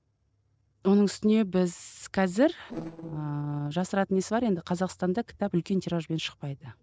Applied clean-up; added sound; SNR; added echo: neural separator model SepFormer DNS4.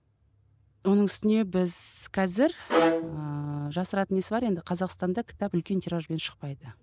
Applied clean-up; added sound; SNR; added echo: none; Bowed string instrument; 0 dB; none.